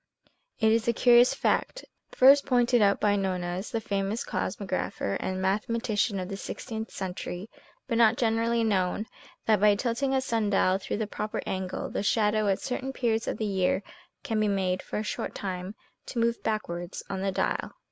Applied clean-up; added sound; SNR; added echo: none; none; none; none.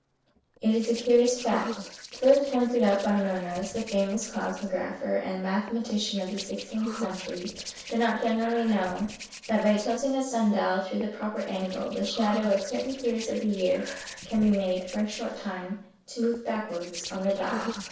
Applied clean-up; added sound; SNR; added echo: neural separator model SepFormer DNS4.